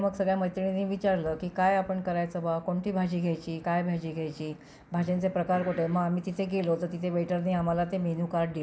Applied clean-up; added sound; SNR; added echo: none; none; none; none.